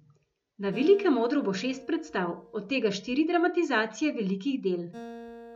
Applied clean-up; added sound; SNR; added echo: none; Acoustic guitar; 20 dB; none.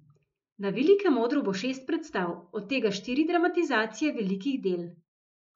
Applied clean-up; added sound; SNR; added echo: neural mask model Resemble Enhance denoiser.